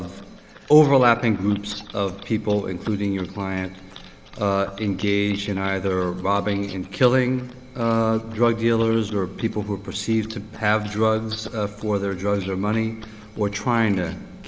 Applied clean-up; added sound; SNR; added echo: neural mask model Resemble Enhance denoiser.